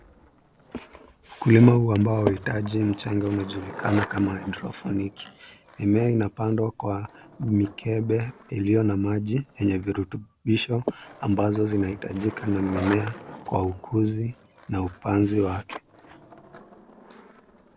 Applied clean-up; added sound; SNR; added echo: none; Skateboard; 18 dB; none.